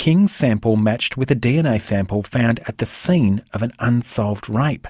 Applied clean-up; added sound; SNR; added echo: none; none; none; none.